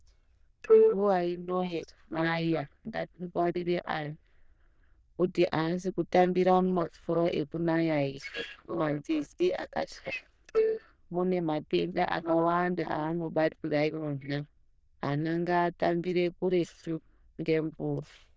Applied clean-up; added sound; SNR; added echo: neural diffusion model UNIVERSE++.